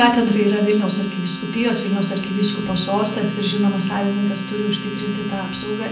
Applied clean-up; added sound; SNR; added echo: none; Domestic sounds, home sounds; 12 dB; reverberation time 0.6 s.